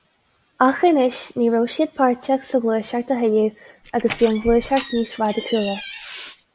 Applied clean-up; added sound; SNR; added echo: none; Door; 12 dB; none.